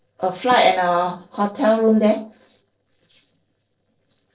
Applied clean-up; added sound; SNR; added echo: neural separator model SepFormer DNS4.